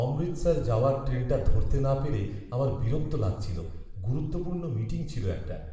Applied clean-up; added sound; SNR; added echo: none; none; none; reverberation time 0.8 s.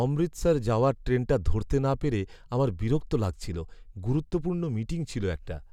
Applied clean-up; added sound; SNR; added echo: none; none; none; none.